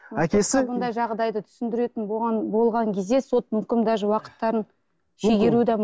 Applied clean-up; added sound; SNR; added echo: none; none; none; none.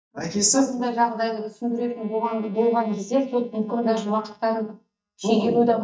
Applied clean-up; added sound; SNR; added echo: neural mask model DeepFilterNet 3.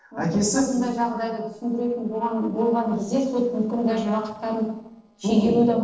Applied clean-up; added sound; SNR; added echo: neural separator model SepFormer DNS4.